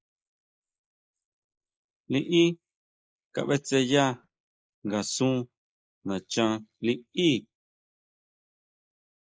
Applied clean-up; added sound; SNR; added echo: neural mask model Resemble Enhance denoiser.